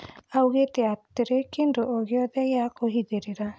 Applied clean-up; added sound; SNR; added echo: none; none; none; none.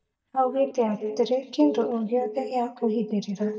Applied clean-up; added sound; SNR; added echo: neural mask model DeepFilterNet 3.